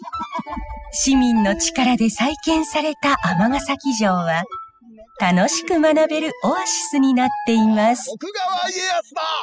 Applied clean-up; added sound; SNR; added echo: classical method spectral subtraction.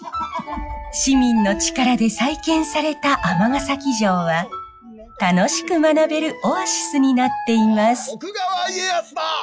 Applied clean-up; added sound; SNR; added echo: classical method log-MMSE.